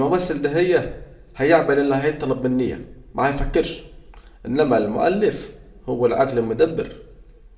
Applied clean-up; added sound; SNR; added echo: none; none; none; reverberation time 0.6 s.